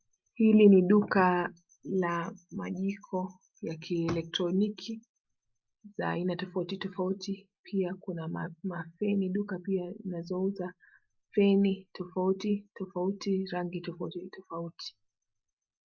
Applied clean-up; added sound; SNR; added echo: none; none; none; none.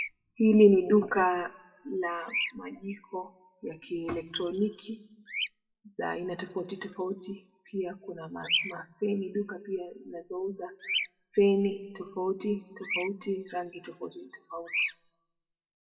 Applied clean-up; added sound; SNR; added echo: classical method WPE with log-MMSE.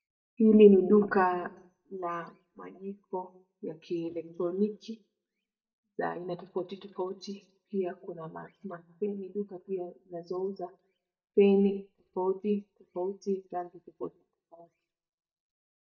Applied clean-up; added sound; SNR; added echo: neural mask model DeepFilterNet 3.